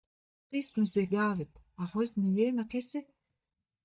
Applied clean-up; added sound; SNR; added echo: neural mask model DeepFilterNet 3.